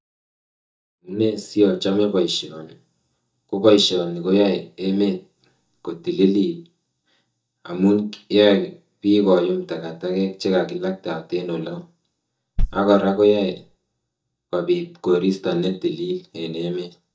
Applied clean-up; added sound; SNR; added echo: neural mask model DeepFilterNet 3.